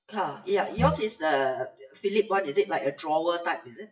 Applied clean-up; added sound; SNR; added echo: classical method WPE with log-MMSE.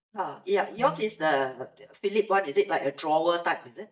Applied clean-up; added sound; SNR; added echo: neural mask model DeepFilterNet 3.